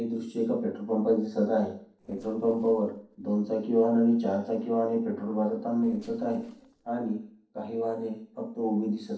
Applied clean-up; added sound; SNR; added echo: neural separator model SepFormer DNS4.